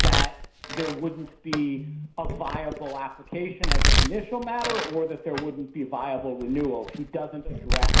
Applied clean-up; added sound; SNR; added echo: none; Domestic sounds, home sounds; -5 dB; reverberation time 0.5 s.